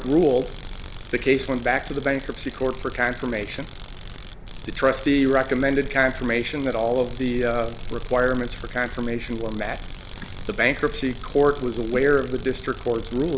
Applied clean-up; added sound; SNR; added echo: none; Tools; 17 dB; none.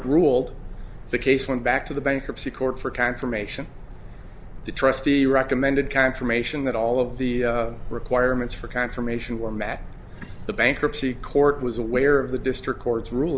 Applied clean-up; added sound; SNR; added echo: none; none; none; none.